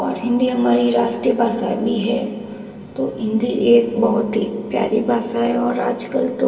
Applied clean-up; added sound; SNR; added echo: none; none; none; reverberation time 0.1 s.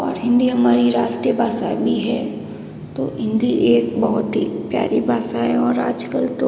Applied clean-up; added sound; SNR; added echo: none; none; none; none.